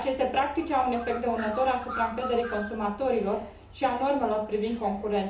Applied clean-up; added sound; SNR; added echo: none; Bird; 14 dB; reverberation time 0.8 s.